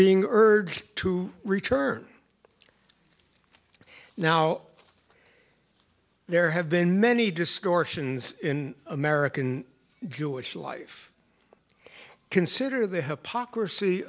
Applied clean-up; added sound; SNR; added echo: none; none; none; none.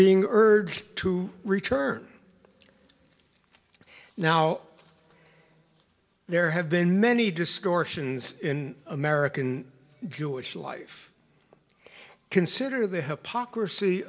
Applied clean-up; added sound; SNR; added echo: none; none; none; reverberation time 0.3 s.